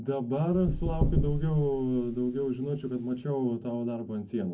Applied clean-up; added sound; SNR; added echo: none; Knock / Wood; 3 dB; reverberation time 0.3 s.